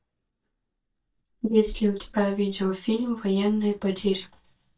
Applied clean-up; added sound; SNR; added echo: neural mask model DeepFilterNet 3.